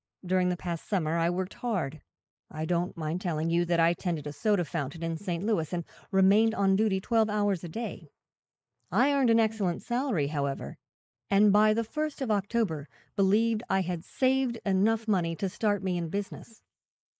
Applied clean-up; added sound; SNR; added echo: neural mask model Resemble Enhance denoiser.